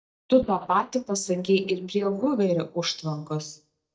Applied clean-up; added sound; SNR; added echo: neural mask model DeepFilterNet 3.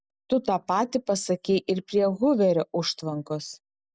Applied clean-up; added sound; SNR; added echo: none; none; none; none.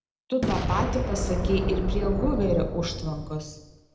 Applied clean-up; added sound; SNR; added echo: none; Boom; 1 dB; reverberation time 0.8 s.